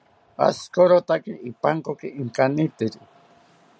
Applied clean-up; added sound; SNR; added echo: none; none; none; none.